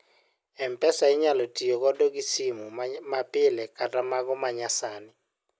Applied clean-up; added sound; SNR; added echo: none; none; none; none.